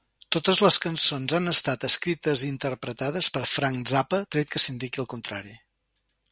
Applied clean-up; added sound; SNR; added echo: none; none; none; none.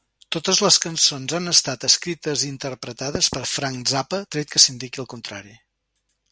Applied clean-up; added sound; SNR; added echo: none; Knock / Wood; 12 dB; none.